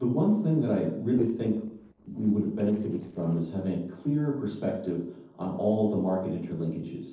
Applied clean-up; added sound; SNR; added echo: neural separator model SepFormer DNS4.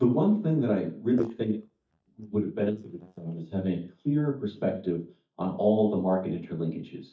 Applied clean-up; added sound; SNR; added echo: neural mask model DeepFilterNet 3.